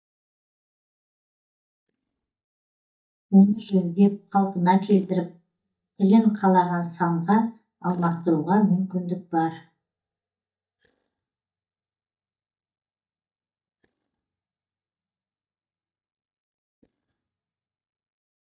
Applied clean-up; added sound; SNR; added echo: neural mask model DeepFilterNet 3.